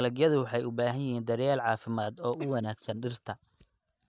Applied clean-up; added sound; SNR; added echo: neural mask model DeepFilterNet 3.